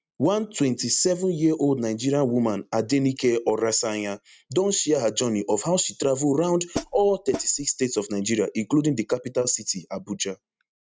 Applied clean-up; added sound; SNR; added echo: neural mask model RNNoise.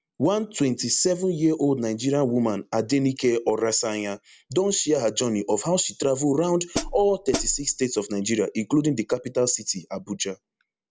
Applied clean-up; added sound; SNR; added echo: none; Hi-hat; 7 dB; none.